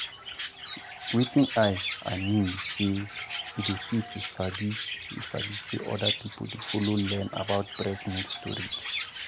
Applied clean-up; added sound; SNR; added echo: none; Chirp, tweet; 2 dB; none.